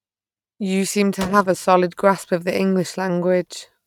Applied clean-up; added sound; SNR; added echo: neural mask model RNNoise.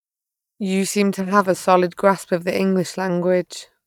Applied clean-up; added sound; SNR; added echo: neural mask model DeepFilterNet 3.